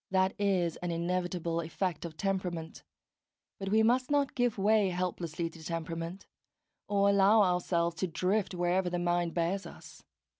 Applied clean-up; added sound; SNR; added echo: none; none; none; none.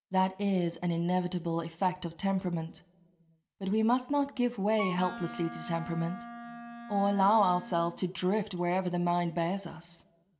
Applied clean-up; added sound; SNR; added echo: none; Wind instrument, woodwind instrument; 12 dB; reverberation time 0.7 s.